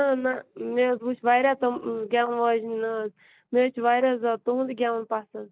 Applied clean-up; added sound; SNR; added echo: neural mask model DeepFilterNet 3.